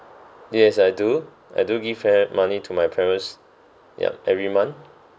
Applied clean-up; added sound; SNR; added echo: none; none; none; none.